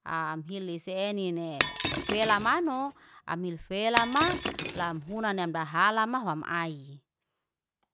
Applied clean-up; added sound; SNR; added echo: none; Shatter; 0 dB; none.